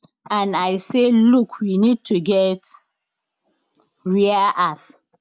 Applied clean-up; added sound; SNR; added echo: none; none; none; none.